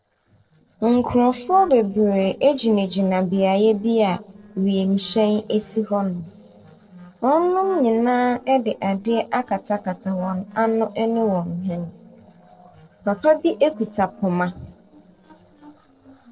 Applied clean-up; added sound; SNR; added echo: neural separator model SepFormer DNS4.